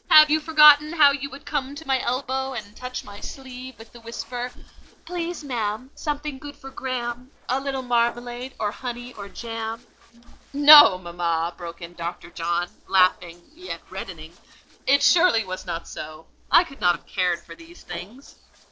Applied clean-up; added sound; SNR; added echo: neural separator model SepFormer DNS4.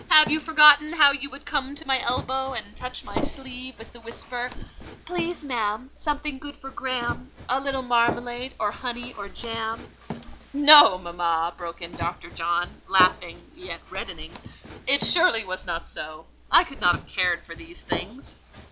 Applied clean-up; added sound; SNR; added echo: none; Run; 14 dB; none.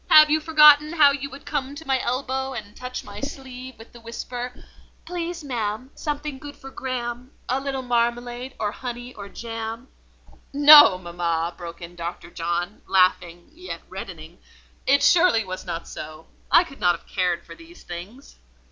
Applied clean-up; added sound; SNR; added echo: none; none; none; none.